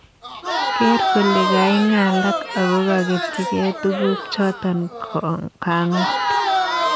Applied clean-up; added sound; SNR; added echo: none; Crowd; 2 dB; none.